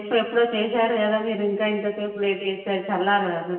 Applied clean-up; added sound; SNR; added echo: none; none; none; reverberation time 1.1 s.